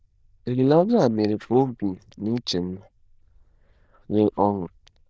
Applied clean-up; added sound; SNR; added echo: neural diffusion model UNIVERSE++.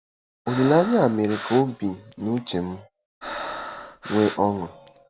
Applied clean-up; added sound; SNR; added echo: none; Breathing; 11 dB; none.